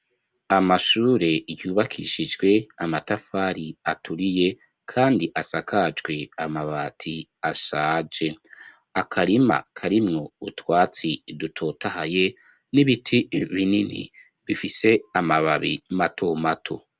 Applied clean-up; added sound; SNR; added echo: none; none; none; none.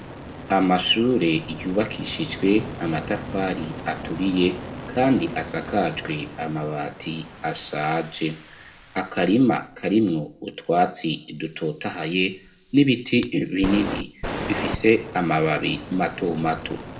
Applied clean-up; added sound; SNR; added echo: none; Fire; 12 dB; reverberation time 0.4 s.